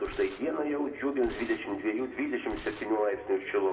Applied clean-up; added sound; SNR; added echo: none; Tearing; 19 dB; reverberation time 1.2 s.